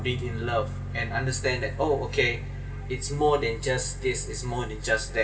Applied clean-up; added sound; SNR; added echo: none; Piano; 7 dB; reverberation time 0.2 s.